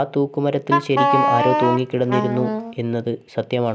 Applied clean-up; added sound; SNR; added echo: none; Wind instrument, woodwind instrument; -1 dB; none.